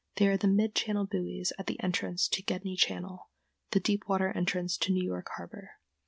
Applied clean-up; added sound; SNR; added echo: none; none; none; none.